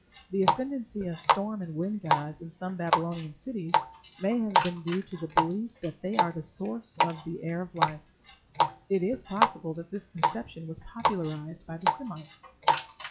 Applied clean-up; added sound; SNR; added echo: classical method log-MMSE.